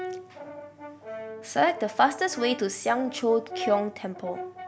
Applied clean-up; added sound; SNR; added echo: none; Brass instrument; 11 dB; none.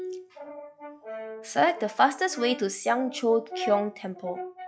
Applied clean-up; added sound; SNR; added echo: classical method log-MMSE.